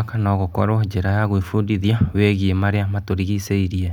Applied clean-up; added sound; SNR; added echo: none; none; none; none.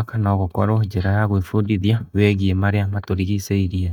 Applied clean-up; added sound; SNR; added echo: neural mask model DeepFilterNet 3.